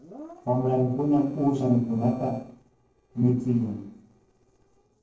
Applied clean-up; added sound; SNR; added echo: neural separator model SepFormer DNS4.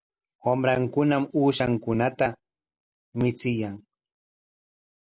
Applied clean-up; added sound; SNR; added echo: none; none; none; none.